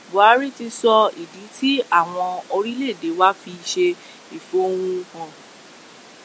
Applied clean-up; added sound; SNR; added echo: none; none; none; none.